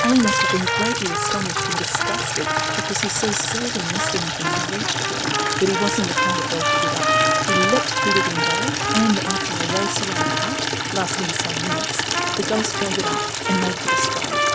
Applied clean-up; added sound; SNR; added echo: none; Water tap, faucet / Liquid + Trumpet; -4 dB; none.